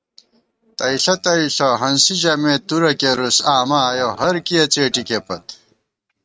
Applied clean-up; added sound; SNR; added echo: neural mask model RNNoise.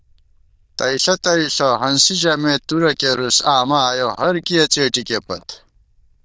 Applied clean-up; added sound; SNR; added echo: neural diffusion model UNIVERSE++.